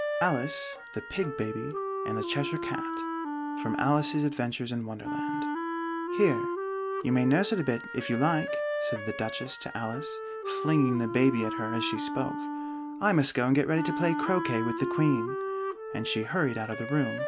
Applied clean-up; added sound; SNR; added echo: none; Wind instrument, woodwind instrument; 4 dB; none.